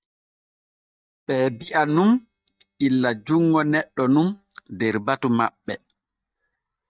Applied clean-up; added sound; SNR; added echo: neural mask model DeepFilterNet 3.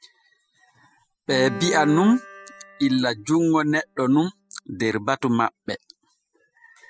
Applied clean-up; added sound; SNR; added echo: classical method spectral subtraction.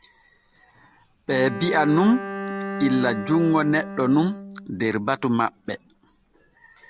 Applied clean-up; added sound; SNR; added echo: none; Bowed string instrument; 11 dB; none.